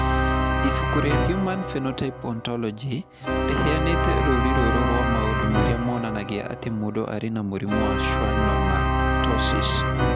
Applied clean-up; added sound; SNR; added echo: none; Organ; -4 dB; none.